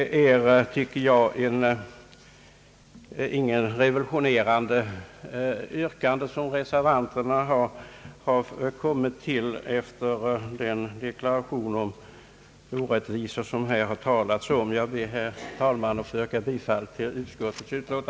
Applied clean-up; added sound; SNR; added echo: none; none; none; none.